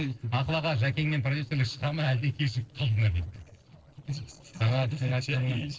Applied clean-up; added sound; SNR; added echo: neural separator model SepFormer DNS4.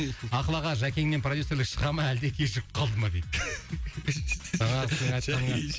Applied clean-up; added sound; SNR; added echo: none; none; none; none.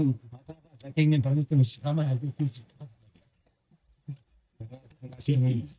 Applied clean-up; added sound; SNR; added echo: neural mask model DeepFilterNet 3.